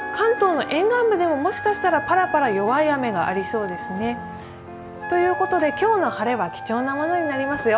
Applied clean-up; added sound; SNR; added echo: none; Wind instrument, woodwind instrument; 11 dB; none.